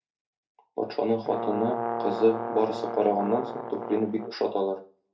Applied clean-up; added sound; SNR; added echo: none; Brass instrument; 6 dB; reverberation time 0.3 s.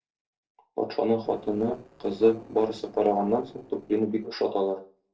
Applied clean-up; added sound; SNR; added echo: neural separator model SepFormer DNS4.